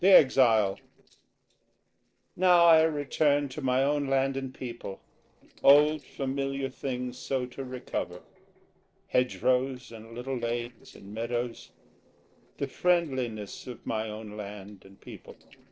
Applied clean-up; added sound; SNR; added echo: neural separator model SepFormer DNS4.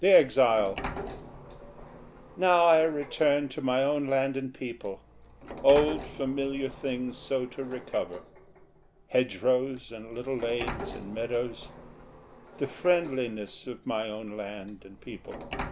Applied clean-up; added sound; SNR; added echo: none; Sliding door; 14 dB; none.